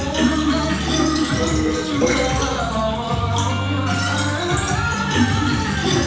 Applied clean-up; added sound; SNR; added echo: none; Fill (with liquid); 3 dB; reverberation time 0.9 s.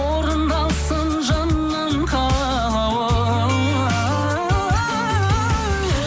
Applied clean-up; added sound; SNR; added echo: none; none; none; none.